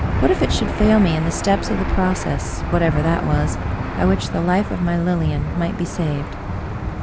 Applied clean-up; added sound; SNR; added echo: none; Engine / Aircraft; 3 dB; none.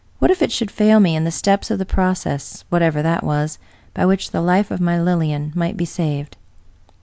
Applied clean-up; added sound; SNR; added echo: none; none; none; none.